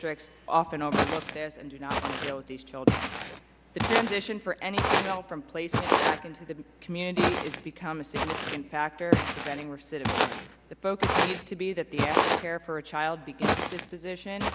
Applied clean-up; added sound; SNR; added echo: none; Walk, footsteps; -3 dB; none.